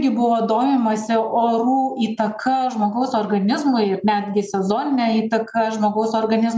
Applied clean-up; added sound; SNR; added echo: none; none; none; none.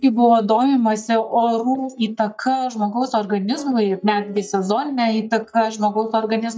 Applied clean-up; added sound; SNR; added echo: neural mask model DeepFilterNet 3.